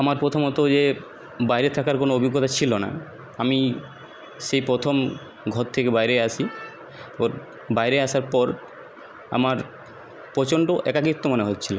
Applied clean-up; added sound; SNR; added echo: none; none; none; none.